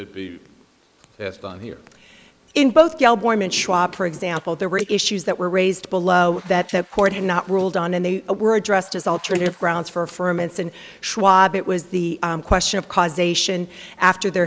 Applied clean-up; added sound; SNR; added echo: neural mask model Resemble Enhance denoiser.